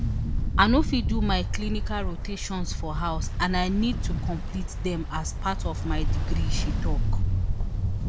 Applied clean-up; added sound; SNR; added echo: none; Ocean; -4 dB; none.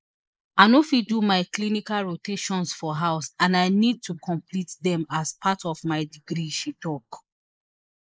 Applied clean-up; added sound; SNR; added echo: neural mask model Resemble Enhance denoiser.